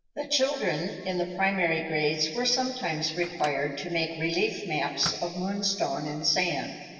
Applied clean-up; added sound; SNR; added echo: none; Microwave oven; 18 dB; reverberation time 2.9 s.